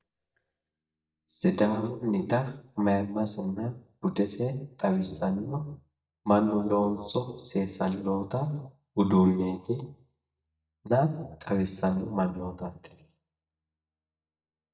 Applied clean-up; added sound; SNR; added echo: neural mask model DeepFilterNet 3.